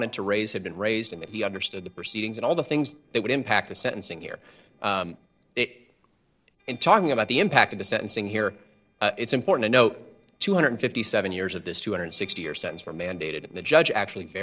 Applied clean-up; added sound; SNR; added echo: neural separator model SepFormer DNS4.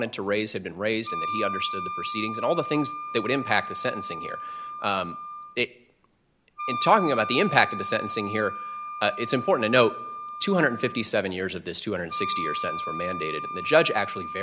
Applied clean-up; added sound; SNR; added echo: none; Wind instrument, woodwind instrument; 7 dB; none.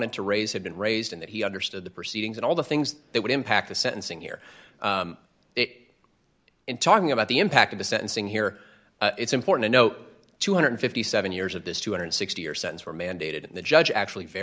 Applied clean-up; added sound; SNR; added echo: none; none; none; none.